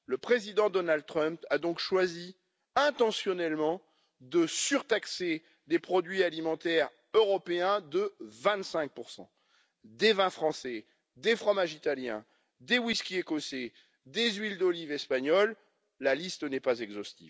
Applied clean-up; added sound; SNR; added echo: none; none; none; none.